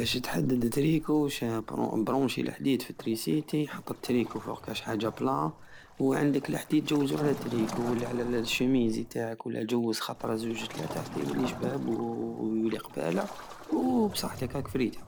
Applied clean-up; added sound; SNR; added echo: none; Waves, surf; 13 dB; none.